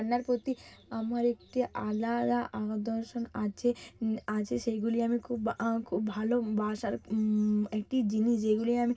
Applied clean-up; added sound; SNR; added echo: none; none; none; reverberation time 0.4 s.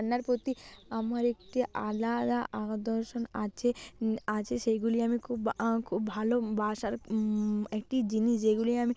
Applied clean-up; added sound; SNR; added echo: none; none; none; none.